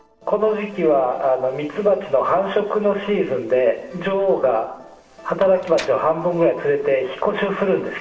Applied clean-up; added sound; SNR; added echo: neural separator model SepFormer DNS4.